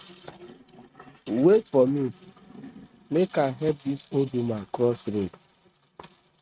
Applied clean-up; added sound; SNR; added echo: neural mask model RNNoise.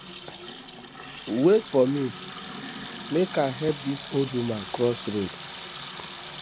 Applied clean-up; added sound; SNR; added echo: none; Sink (filling or washing) / Water tap, faucet; 7 dB; none.